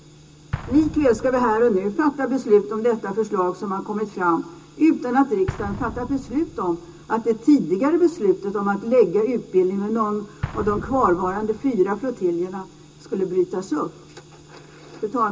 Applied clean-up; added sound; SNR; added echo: none; Explosion; 18 dB; reverberation time 0.2 s.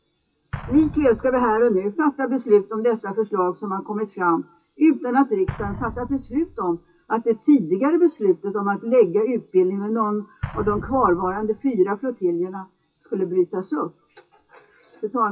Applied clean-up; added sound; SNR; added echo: classical method WPE with log-MMSE.